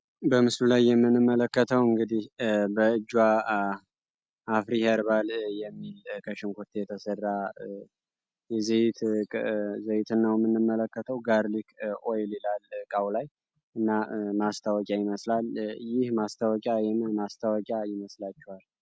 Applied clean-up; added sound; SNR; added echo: none; none; none; none.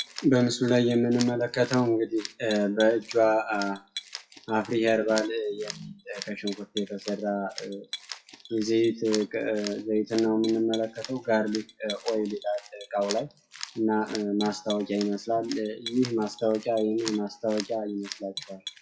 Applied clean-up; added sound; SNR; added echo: classical method WPE with log-MMSE.